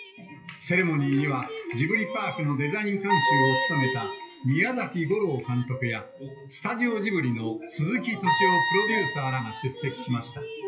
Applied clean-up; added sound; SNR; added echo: classical method WPE with log-MMSE.